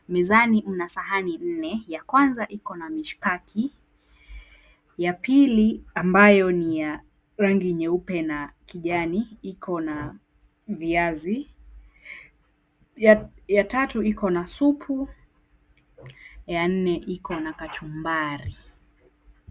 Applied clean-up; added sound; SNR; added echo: none; none; none; none.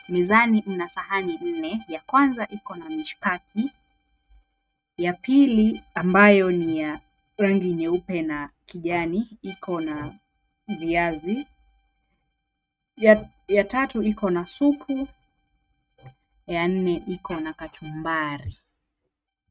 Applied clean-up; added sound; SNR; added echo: neural mask model RNNoise.